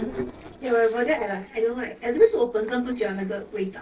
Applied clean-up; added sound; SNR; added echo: neural separator model SepFormer DNS4.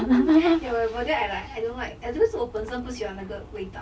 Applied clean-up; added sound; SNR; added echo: none; none; none; none.